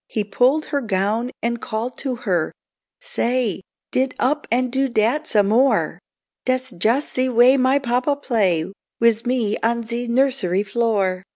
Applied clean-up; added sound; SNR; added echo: none; none; none; none.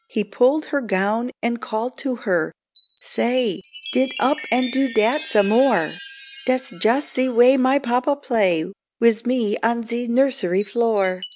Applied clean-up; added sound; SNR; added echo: none; Chime; 15 dB; none.